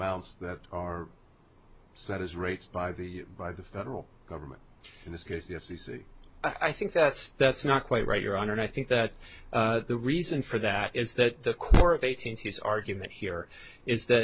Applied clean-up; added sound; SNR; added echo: none; none; none; none.